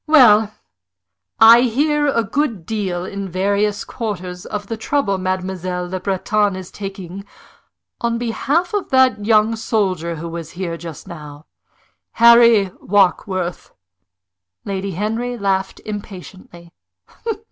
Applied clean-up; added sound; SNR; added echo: none; none; none; none.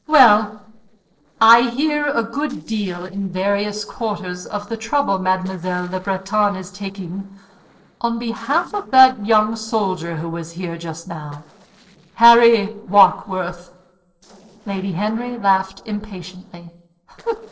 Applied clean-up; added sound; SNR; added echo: neural separator model SepFormer DNS4.